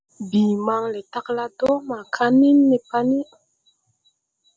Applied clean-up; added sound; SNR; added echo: none; none; none; none.